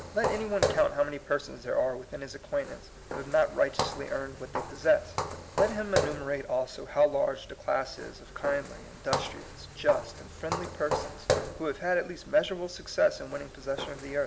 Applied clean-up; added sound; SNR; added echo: none; Walk, footsteps; 5 dB; none.